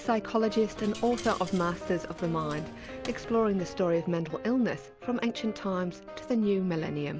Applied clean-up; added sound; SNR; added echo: none; Coin (dropping); 16 dB; none.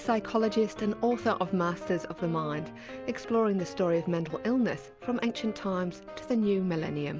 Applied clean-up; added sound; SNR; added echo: none; none; none; none.